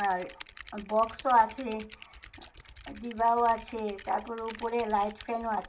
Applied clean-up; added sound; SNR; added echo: none; Typing; 19 dB; reverberation time 0.2 s.